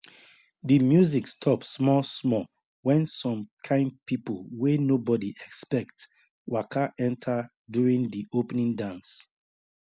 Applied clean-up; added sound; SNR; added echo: none; none; none; none.